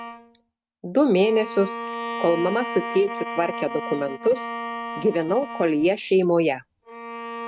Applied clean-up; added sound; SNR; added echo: neural mask model RNNoise.